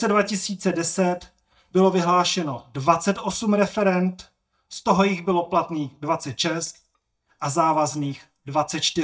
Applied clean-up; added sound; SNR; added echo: neural mask model DeepFilterNet 3.